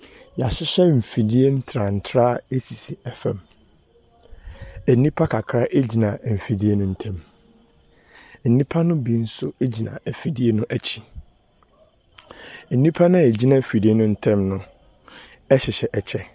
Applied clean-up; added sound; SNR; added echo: none; none; none; none.